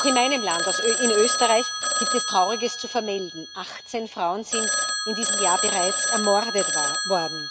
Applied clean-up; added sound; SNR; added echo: none; Telephone; 0 dB; none.